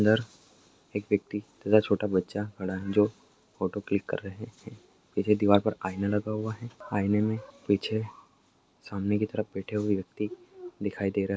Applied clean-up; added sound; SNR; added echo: none; none; none; none.